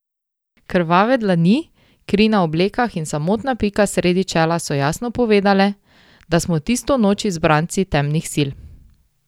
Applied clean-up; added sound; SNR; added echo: none; none; none; none.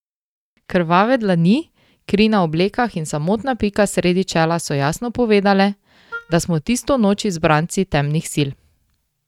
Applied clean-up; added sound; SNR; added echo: neural mask model RNNoise.